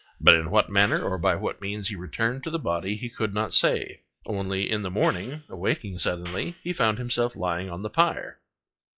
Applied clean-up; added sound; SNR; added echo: classical method log-MMSE.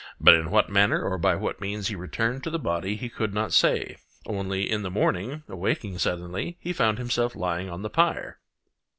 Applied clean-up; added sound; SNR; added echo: none; none; none; none.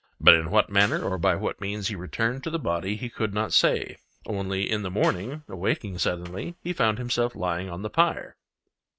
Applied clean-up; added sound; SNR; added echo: neural mask model RNNoise.